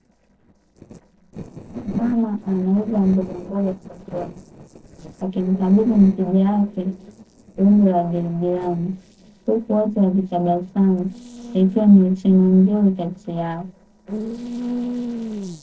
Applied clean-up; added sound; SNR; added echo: neural separator model SepFormer DNS4.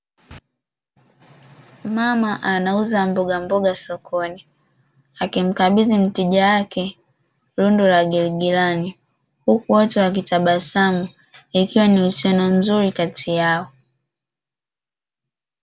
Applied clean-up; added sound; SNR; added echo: none; none; none; none.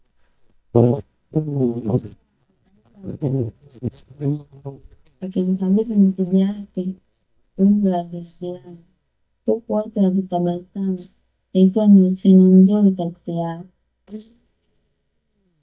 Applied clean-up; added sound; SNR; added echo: neural mask model DeepFilterNet 3.